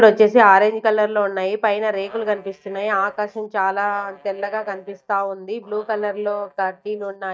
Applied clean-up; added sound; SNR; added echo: neural mask model DeepFilterNet 3.